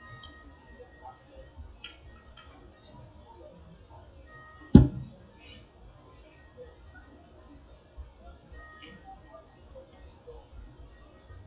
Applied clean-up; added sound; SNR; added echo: classical method WPE with log-MMSE.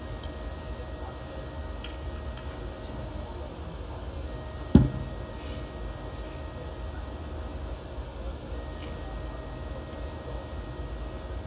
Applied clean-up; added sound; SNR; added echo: none; Wind instrument, woodwind instrument; 18 dB; reverberation time 2.9 s.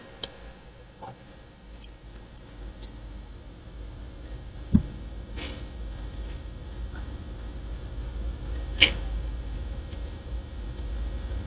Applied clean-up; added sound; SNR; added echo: neural mask model DeepFilterNet 3.